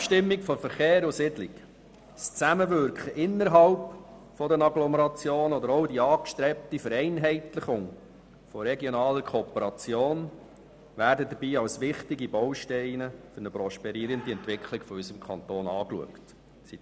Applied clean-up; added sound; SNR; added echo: none; none; none; none.